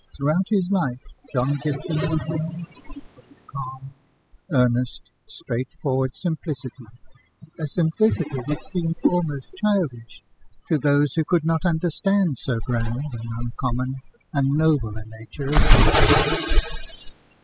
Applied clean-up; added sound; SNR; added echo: classical method spectral subtraction.